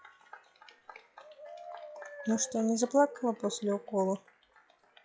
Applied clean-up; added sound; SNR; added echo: classical method log-MMSE.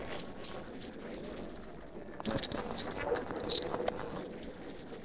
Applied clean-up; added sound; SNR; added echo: neural separator model SepFormer DNS4.